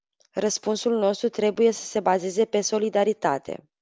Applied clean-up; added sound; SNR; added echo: none; none; none; none.